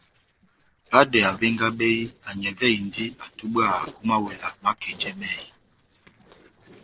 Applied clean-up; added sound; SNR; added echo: neural separator model SepFormer DNS4.